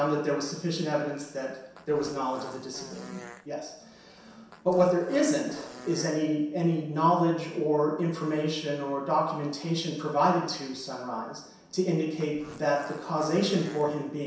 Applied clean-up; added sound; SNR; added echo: none; Fart; 19 dB; reverberation time 0.7 s.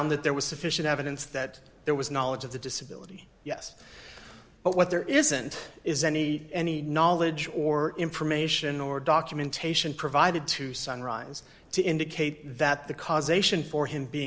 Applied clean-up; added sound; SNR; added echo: none; none; none; none.